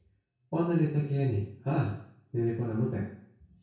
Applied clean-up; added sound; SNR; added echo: none; none; none; reverberation time 0.6 s.